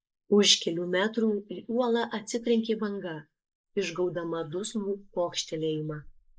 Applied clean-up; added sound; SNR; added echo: neural mask model Resemble Enhance denoiser.